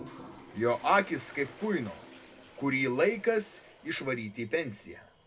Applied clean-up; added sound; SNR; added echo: none; Toilet flush; 19 dB; reverberation time 0.2 s.